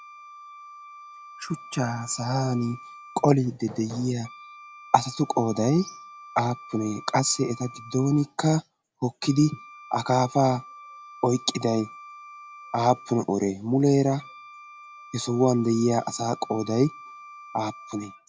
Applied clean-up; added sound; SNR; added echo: none; Wind instrument, woodwind instrument + Hammer; 19 dB; none.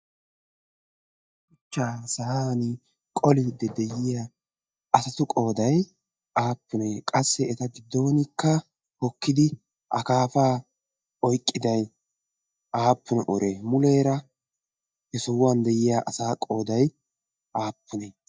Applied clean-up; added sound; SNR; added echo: neural mask model DeepFilterNet 3.